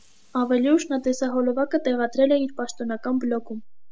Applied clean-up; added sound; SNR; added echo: none; Bicycle; 15 dB; none.